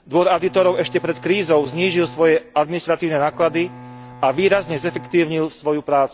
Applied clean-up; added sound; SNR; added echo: none; Bowed string instrument; 20 dB; none.